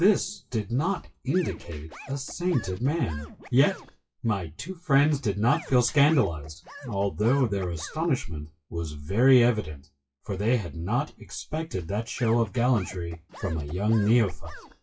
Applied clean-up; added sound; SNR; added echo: classical method WPE with log-MMSE.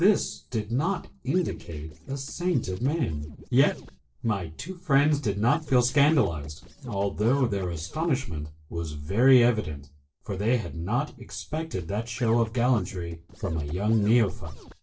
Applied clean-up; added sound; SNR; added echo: neural separator model SepFormer DNS4.